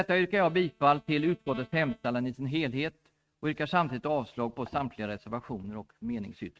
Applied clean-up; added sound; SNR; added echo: neural mask model RNNoise.